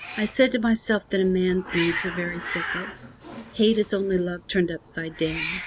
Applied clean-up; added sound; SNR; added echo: none; Hiss; 10 dB; none.